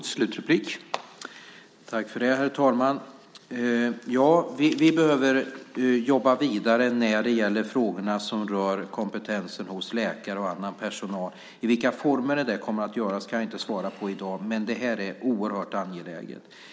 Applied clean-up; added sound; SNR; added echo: none; none; none; none.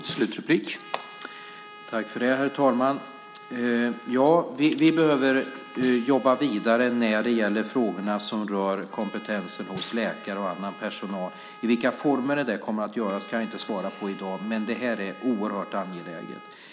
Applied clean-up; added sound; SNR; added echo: none; Trumpet + Snare drum; 18 dB; none.